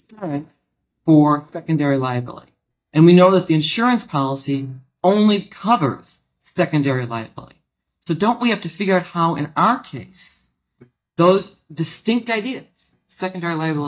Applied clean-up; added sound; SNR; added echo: neural mask model DeepFilterNet 3.